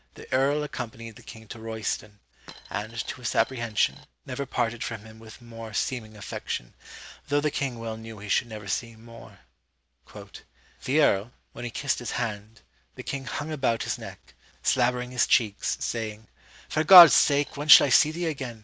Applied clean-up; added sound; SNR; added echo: none; Coin (dropping); 19 dB; none.